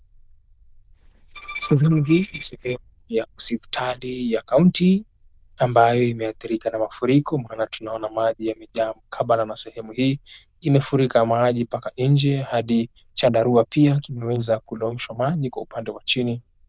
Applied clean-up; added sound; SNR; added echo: neural diffusion model UNIVERSE++.